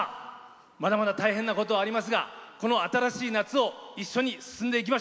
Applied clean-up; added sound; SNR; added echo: none; none; none; none.